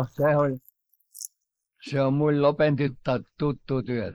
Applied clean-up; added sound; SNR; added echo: neural mask model Resemble Enhance denoiser.